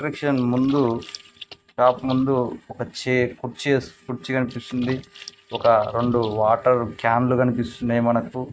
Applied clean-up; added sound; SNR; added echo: neural mask model RNNoise.